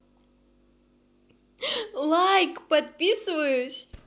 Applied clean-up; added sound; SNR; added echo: none; none; none; none.